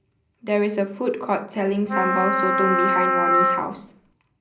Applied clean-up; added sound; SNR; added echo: none; Wind instrument, woodwind instrument; -3 dB; reverberation time 0.5 s.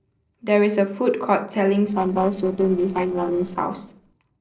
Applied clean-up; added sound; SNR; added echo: neural separator model SepFormer DNS4.